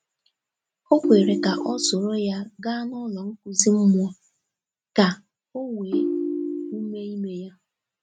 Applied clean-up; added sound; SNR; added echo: neural mask model RNNoise.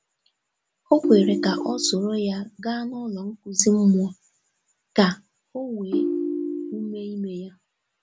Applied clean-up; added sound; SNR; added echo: none; Ringtone; 3 dB; none.